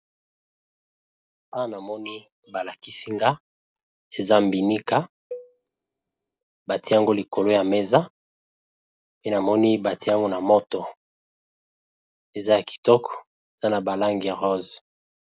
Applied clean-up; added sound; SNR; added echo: none; Cowbell; 19 dB; none.